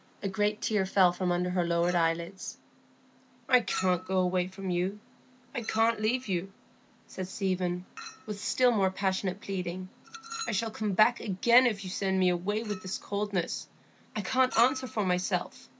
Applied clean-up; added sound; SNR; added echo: none; Chink, clink; 18 dB; none.